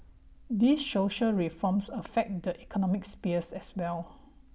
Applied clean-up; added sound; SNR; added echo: none; none; none; none.